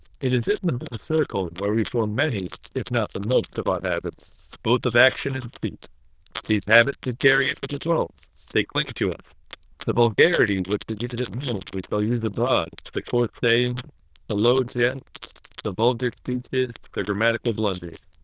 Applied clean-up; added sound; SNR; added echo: neural diffusion model UNIVERSE++.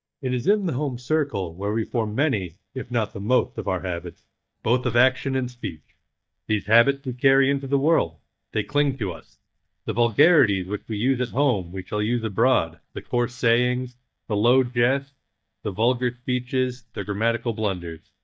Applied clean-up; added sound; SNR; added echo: neural mask model DeepFilterNet 3.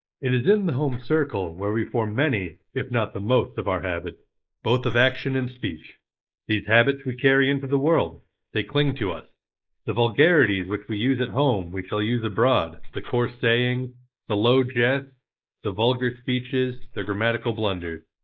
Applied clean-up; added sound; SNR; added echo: neural mask model Resemble Enhance denoiser.